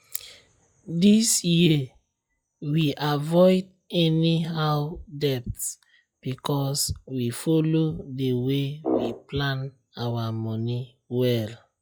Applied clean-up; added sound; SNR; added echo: classical method log-MMSE.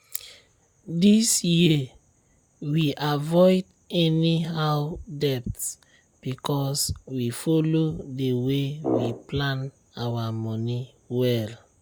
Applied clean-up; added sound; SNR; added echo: none; Brass instrument; 6 dB; none.